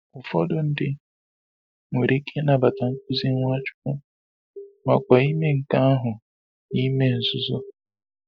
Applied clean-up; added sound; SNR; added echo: neural mask model DeepFilterNet 3.